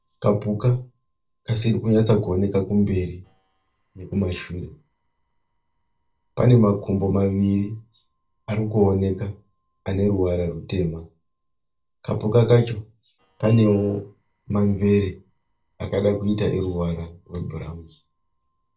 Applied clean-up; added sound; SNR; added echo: neural separator model SepFormer DNS4.